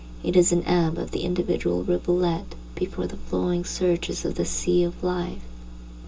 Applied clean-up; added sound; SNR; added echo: none; none; none; reverberation time 0.2 s.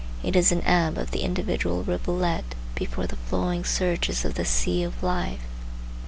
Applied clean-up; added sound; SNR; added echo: none; none; none; none.